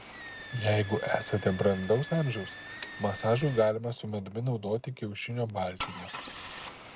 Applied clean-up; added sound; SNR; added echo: none; Engine starting / Car; 10 dB; none.